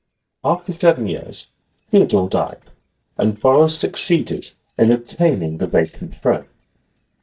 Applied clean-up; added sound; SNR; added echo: neural mask model DeepFilterNet 3.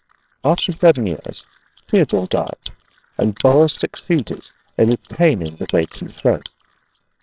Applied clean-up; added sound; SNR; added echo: neural separator model SepFormer WHAMR!.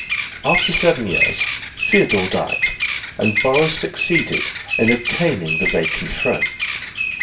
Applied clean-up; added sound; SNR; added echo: none; Bird vocalization, bird call, bird song; 1 dB; reverberation time 0.2 s.